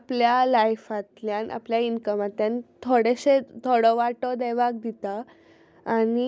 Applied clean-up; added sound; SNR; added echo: none; none; none; none.